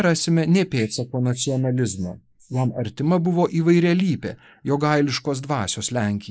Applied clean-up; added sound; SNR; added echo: neural mask model Resemble Enhance denoiser.